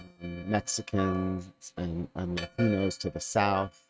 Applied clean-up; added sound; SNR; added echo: neural mask model RNNoise.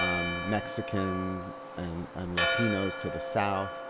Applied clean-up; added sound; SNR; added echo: none; Church bell; 1 dB; none.